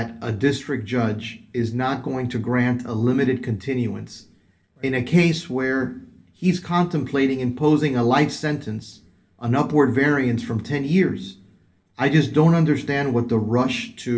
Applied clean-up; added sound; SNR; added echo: none; none; none; reverberation time 0.2 s.